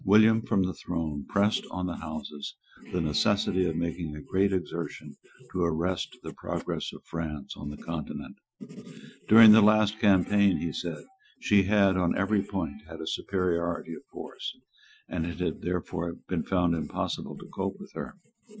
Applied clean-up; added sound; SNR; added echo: classical method Wiener filter.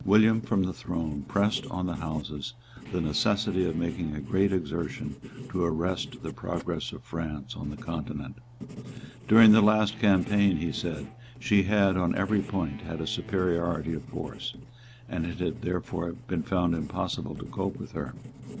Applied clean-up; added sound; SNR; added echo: none; Guitar + Writing; 16 dB; none.